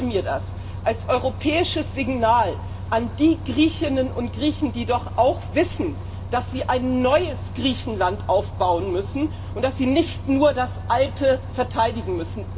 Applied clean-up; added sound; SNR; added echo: none; Bus; 9 dB; reverberation time 1.0 s.